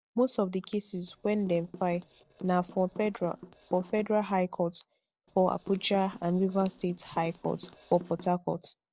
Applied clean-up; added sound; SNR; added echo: neural separator model SepFormer DNS4.